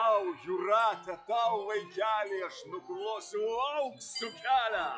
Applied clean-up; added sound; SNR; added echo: classical method log-MMSE.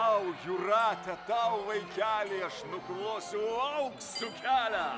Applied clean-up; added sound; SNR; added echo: none; Crowd; 15 dB; none.